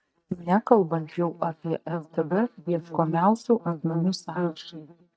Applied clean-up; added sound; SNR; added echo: neural mask model DeepFilterNet 3.